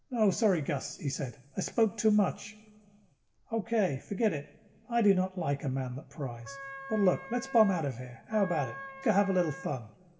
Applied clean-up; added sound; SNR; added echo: none; Wind instrument, woodwind instrument; 14 dB; reverberation time 2.0 s.